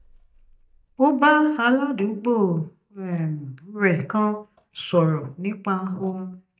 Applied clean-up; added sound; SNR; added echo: neural mask model DeepFilterNet 3.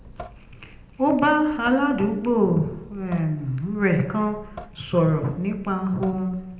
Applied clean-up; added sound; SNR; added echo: none; Drip / Sink (filling or washing) / Water tap, faucet; 19 dB; reverberation time 0.7 s.